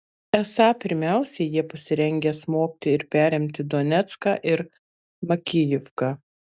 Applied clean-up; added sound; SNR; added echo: none; none; none; none.